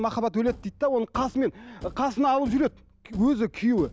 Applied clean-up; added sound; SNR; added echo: none; Thump, thud; 18 dB; none.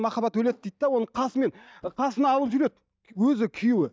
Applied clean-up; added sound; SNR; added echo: neural mask model DeepFilterNet 3.